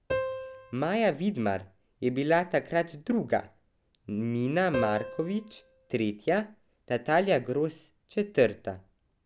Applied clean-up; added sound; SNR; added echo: none; Piano; 10 dB; none.